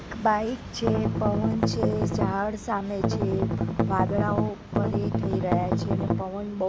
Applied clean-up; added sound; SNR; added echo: none; Strum; -3 dB; none.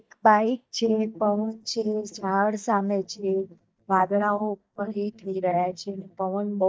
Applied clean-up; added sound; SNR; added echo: neural mask model DeepFilterNet 3.